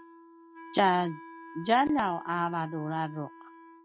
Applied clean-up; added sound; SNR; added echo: none; Wind instrument, woodwind instrument; 18 dB; none.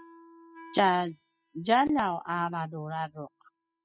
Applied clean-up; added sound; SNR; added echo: classical method spectral subtraction.